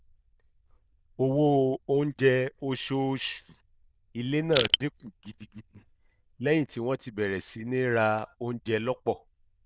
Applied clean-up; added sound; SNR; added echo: neural diffusion model UNIVERSE++.